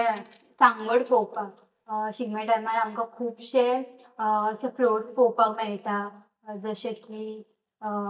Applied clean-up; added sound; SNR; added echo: neural mask model DeepFilterNet 3.